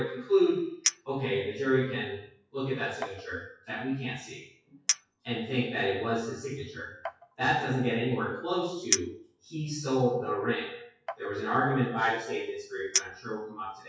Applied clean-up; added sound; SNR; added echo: classical method WPE with log-MMSE.